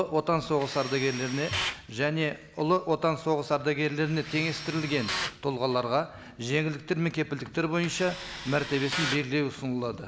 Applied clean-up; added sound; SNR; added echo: none; Tools; 11 dB; none.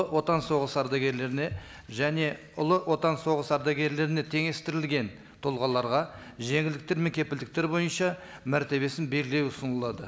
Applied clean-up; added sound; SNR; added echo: none; none; none; none.